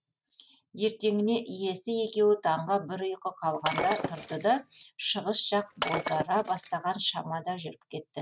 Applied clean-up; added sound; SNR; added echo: neural mask model RNNoise.